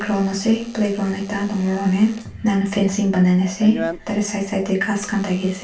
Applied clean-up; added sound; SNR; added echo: none; Alarm / Door; 16 dB; reverberation time 0.3 s.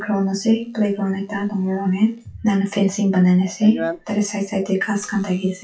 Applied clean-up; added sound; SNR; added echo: classical method WPE with log-MMSE.